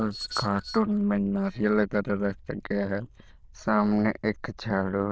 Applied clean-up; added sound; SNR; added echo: neural diffusion model UNIVERSE++.